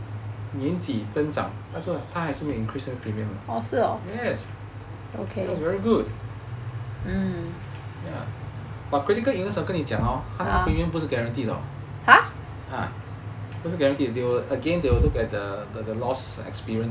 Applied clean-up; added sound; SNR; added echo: none; none; none; none.